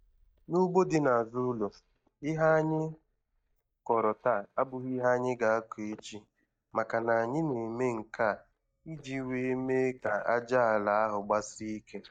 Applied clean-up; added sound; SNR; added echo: neural mask model DeepFilterNet 3.